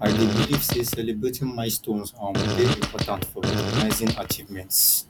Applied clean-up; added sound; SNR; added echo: none; Fart; 0 dB; none.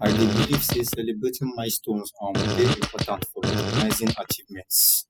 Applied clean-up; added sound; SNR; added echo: classical method spectral subtraction.